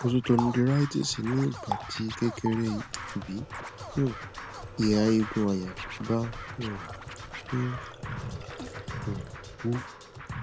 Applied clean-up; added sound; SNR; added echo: none; Scratching (performance technique) + Water tap, faucet; 9 dB; none.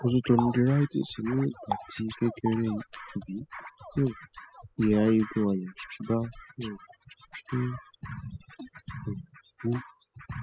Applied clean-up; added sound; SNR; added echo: classical method spectral subtraction.